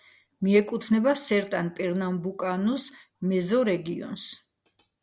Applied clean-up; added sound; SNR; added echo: none; none; none; none.